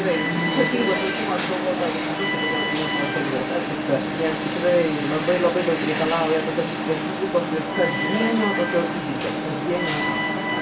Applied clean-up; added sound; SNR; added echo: none; Alarm; 0 dB; reverberation time 0.3 s.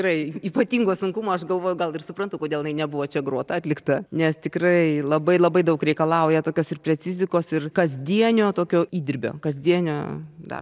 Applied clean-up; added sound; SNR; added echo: none; none; none; none.